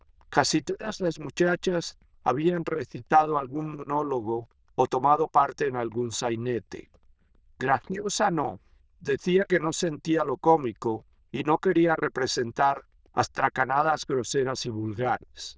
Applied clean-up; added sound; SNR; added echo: neural diffusion model UNIVERSE++.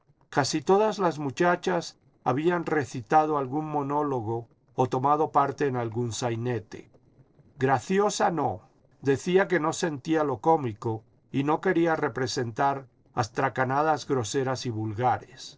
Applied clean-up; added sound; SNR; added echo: neural separator model SepFormer DNS4.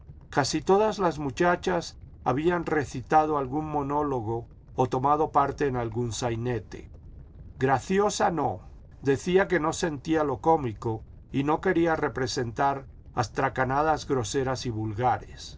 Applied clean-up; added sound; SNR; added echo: none; Animal; 19 dB; none.